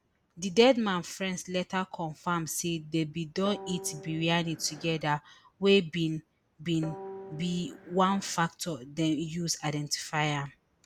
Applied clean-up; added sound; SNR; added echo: none; Guitar; 15 dB; none.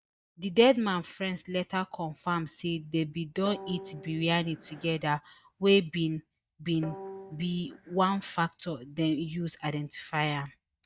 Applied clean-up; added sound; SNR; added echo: neural mask model DeepFilterNet 3.